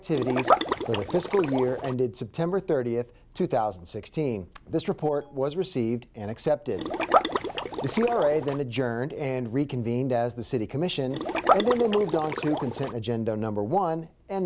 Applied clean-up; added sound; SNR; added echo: none; Liquid; 0 dB; none.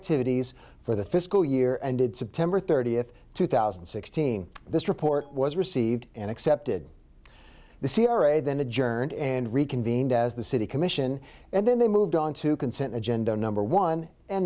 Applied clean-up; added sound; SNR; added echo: none; none; none; none.